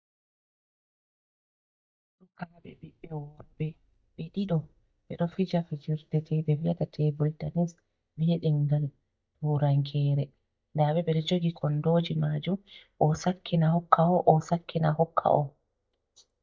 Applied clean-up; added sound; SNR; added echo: neural mask model DeepFilterNet 3.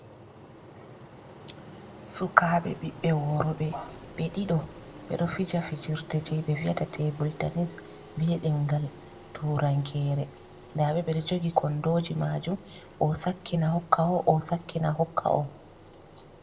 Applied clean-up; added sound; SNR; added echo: none; Engine; 18 dB; reverberation time 0.6 s.